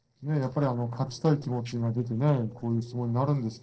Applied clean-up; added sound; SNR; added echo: neural separator model SepFormer DNS4.